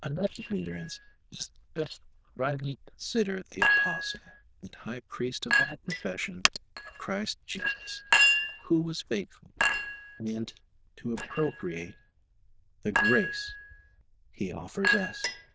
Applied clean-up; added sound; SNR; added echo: neural diffusion model UNIVERSE++.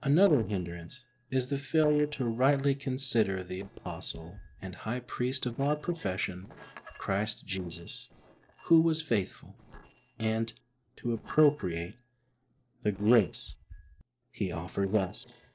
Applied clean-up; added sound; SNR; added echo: neural separator model SepFormer DNS4.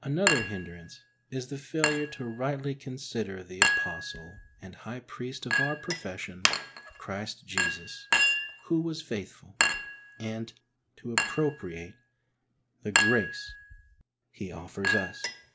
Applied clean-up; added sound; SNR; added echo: none; Chink, clink; -2 dB; none.